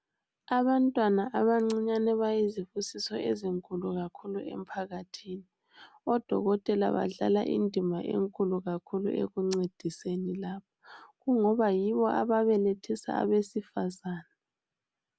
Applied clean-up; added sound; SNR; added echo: none; none; none; none.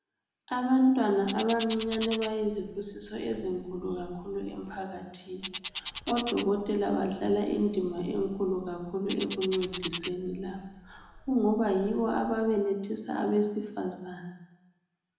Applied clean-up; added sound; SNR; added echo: none; Bird; 11 dB; reverberation time 0.9 s.